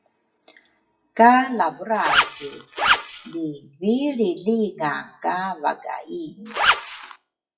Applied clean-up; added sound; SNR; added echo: classical method WPE with log-MMSE.